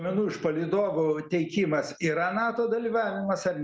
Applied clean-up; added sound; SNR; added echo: none; none; none; none.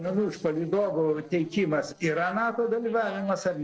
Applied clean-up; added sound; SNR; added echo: neural separator model SepFormer DNS4.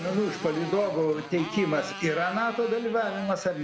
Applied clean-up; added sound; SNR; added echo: none; Motorcycle; 13 dB; none.